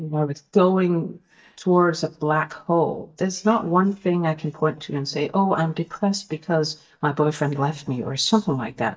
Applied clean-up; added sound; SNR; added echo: neural mask model DeepFilterNet 3.